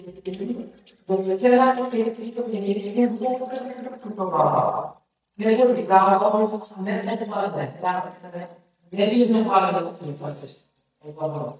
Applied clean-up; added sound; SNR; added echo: neural mask model DeepFilterNet 3.